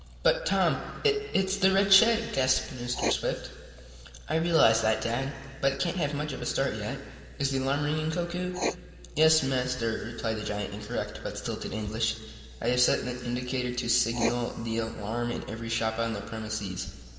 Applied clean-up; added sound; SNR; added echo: none; Writing; 14 dB; reverberation time 2.9 s.